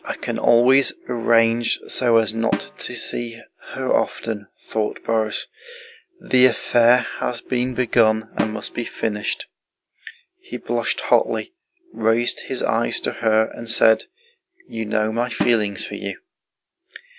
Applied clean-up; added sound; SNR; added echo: none; Snare drum; 9 dB; none.